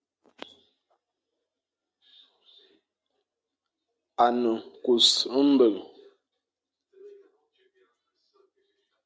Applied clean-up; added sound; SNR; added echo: none; none; none; none.